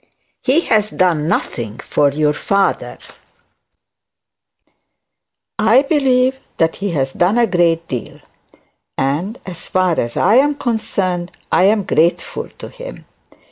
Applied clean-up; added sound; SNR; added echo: none; none; none; none.